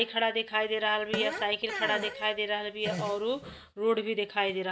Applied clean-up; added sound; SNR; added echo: none; Fart; 9 dB; none.